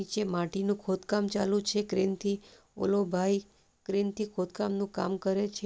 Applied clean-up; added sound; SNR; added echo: none; none; none; none.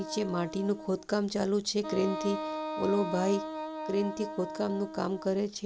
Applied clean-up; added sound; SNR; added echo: none; Wind instrument, woodwind instrument; 8 dB; none.